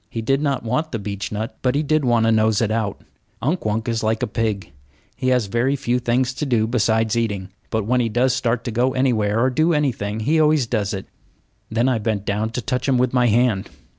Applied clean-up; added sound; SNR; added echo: none; none; none; none.